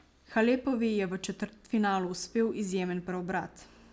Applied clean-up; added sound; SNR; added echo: none; none; none; none.